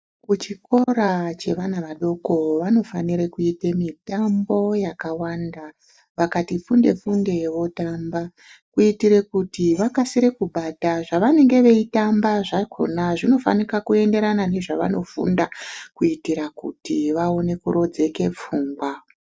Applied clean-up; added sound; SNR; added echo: neural mask model DeepFilterNet 3.